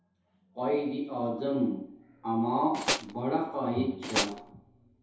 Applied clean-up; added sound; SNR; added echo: none; Tools; 0 dB; reverberation time 0.8 s.